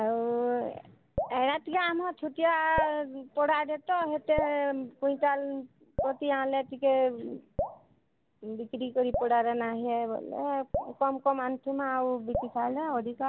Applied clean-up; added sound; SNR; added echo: none; Drip; 11 dB; none.